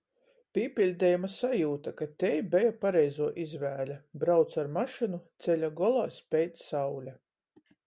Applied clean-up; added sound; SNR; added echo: none; none; none; none.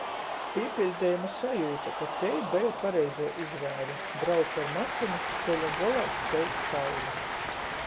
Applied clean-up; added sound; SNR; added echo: none; Cheering; 3 dB; none.